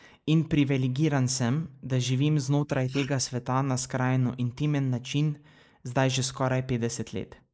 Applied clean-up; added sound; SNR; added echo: neural mask model Resemble Enhance denoiser.